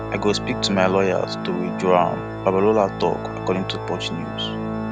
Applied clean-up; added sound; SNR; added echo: none; Organ; 6 dB; none.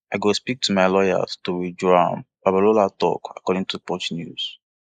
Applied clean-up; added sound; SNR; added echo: neural mask model Resemble Enhance denoiser.